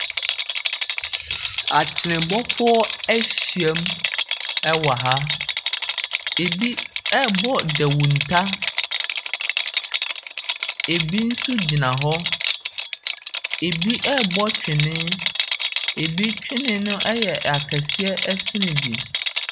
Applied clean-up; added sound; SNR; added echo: none; Rattle; 0 dB; none.